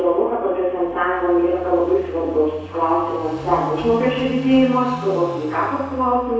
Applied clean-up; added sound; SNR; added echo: none; Car passing by / Idling; 16 dB; reverberation time 1.1 s.